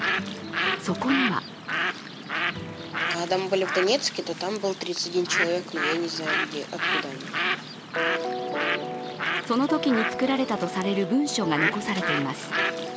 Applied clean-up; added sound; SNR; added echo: none; Bird; 2 dB; none.